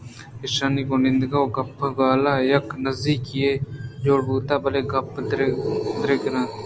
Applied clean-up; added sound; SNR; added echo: none; none; none; none.